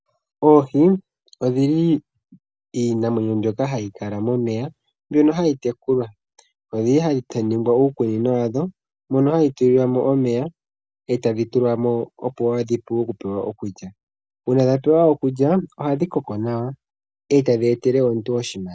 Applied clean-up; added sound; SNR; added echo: none; none; none; none.